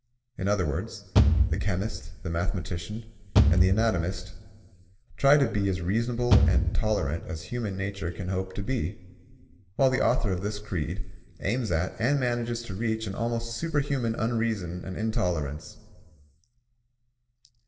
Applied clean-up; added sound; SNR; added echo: none; Bass drum / Thump, thud; -3 dB; reverberation time 2.2 s.